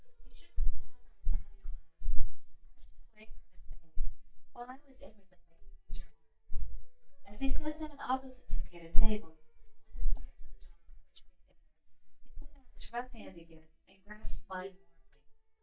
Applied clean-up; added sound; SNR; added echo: neural mask model DeepFilterNet 3.